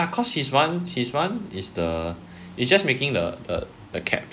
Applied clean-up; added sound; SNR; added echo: none; none; none; none.